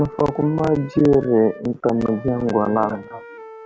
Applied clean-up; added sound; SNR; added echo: none; Wind instrument, woodwind instrument; 19 dB; none.